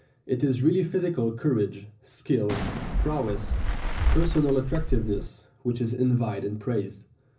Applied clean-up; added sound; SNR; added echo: none; Fireworks; -1 dB; reverberation time 0.4 s.